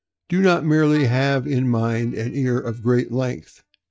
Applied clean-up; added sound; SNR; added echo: neural mask model DeepFilterNet 3.